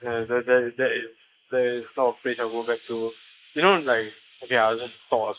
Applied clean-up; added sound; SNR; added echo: neural mask model Resemble Enhance denoiser.